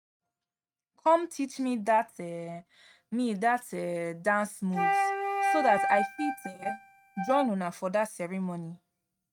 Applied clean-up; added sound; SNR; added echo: neural mask model RNNoise.